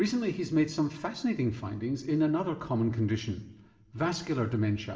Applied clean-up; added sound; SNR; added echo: none; none; none; reverberation time 1.1 s.